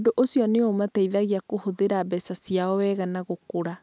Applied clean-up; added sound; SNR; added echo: none; none; none; none.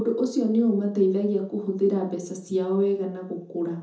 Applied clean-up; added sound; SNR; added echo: none; none; none; reverberation time 0.5 s.